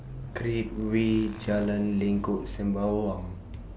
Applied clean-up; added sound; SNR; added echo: none; Motorcycle / Engine; 18 dB; none.